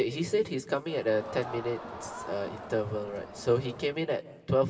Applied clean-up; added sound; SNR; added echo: none; Crowd; 13 dB; reverberation time 2.9 s.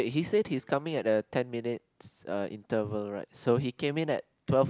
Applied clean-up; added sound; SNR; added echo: none; none; none; none.